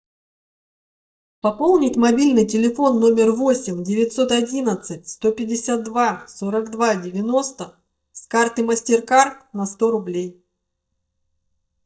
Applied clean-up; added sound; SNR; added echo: neural mask model DeepFilterNet 3.